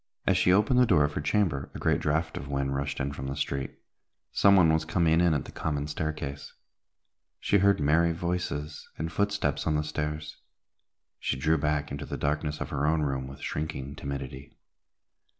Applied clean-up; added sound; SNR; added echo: none; none; none; none.